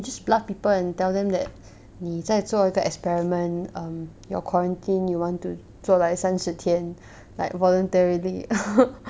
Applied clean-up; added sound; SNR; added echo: none; none; none; none.